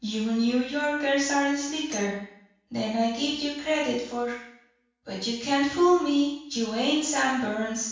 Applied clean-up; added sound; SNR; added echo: none; Tambourine; 19 dB; reverberation time 0.7 s.